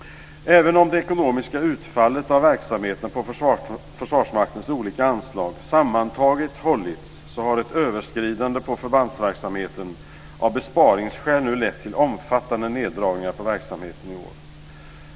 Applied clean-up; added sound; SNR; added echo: none; none; none; none.